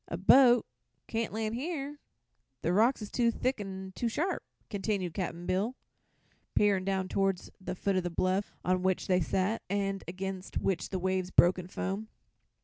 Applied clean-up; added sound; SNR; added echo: none; none; none; none.